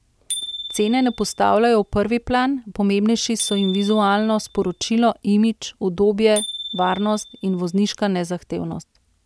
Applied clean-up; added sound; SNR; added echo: none; Bicycle bell; 15 dB; none.